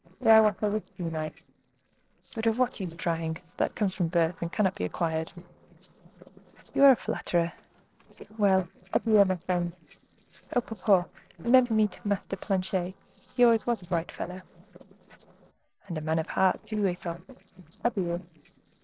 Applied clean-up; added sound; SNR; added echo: neural separator model SepFormer DNS4.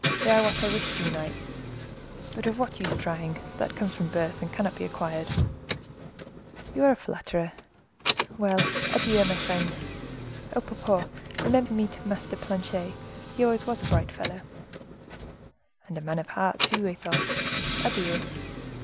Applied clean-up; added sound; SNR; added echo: none; Engine / Car; 3 dB; none.